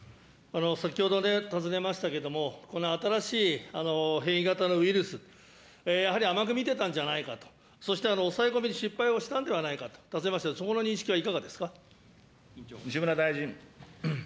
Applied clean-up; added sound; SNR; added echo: none; none; none; none.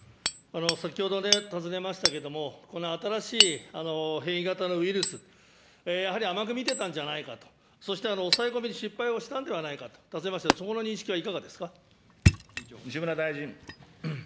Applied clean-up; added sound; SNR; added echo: none; Hammer; 1 dB; none.